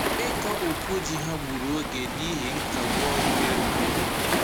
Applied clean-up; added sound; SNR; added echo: none; Waves, surf; -5 dB; none.